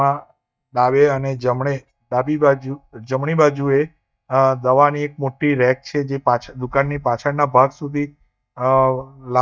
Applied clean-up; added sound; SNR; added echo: neural mask model DeepFilterNet 3.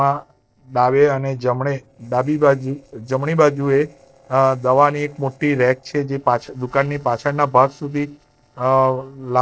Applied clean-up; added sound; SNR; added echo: neural separator model SepFormer DNS4.